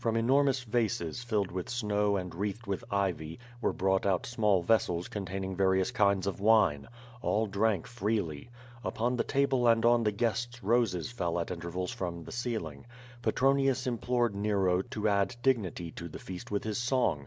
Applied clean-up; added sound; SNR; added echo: none; none; none; none.